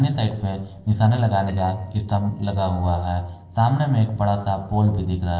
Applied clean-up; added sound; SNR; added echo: neural separator model SepFormer DNS4.